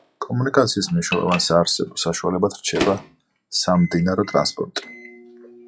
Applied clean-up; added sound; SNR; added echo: classical method log-MMSE.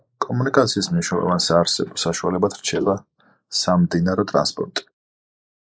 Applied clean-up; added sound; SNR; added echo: neural mask model Resemble Enhance denoiser.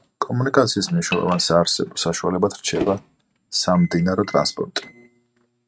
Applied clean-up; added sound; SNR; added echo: neural mask model RNNoise.